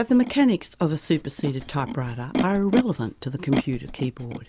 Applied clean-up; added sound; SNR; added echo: none; Animal; 8 dB; none.